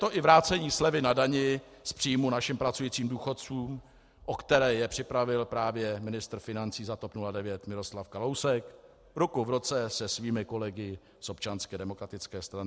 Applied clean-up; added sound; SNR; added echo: none; none; none; none.